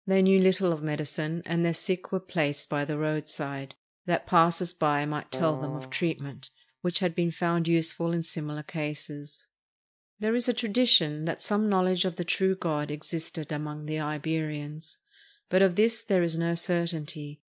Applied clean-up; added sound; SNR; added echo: neural mask model DeepFilterNet 3.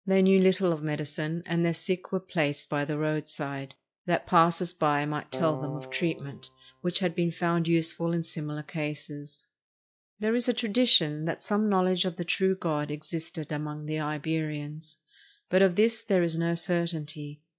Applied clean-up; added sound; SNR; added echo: classical method log-MMSE.